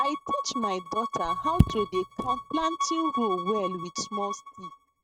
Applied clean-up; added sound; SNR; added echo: neural mask model RNNoise.